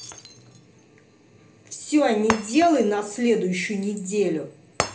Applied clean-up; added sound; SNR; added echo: none; Shatter; 12 dB; reverberation time 0.3 s.